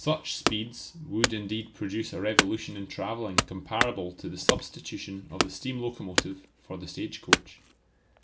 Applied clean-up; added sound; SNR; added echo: none; Wood / Domestic sounds, home sounds; -2 dB; none.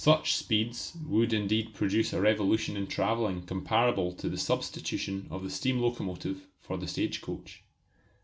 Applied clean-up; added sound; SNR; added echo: none; none; none; none.